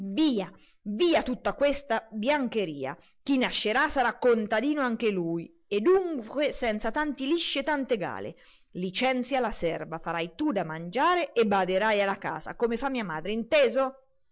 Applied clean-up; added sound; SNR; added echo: none; none; none; none.